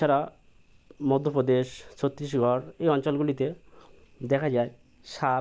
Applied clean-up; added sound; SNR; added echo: none; none; none; none.